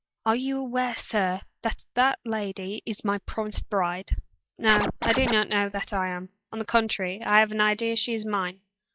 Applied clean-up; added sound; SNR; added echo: classical method log-MMSE.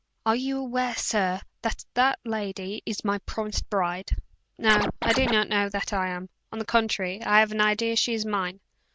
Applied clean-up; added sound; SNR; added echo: none; Scratching (performance technique); 1 dB; none.